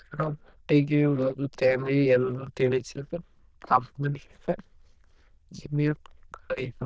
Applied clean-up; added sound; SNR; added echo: neural diffusion model UNIVERSE++.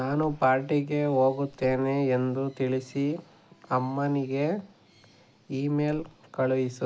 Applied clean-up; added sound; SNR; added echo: none; Bird; 20 dB; none.